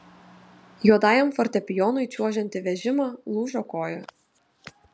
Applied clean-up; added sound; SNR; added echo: none; none; none; none.